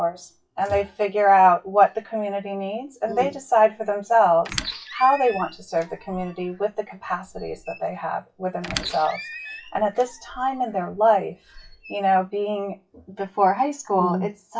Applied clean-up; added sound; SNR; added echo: classical method WPE with log-MMSE.